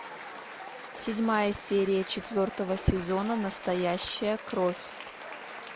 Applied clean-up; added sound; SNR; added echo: none; Applause / Cheering; 13 dB; none.